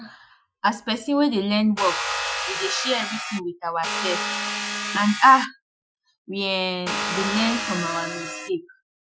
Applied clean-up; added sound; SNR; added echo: classical method Wiener filter.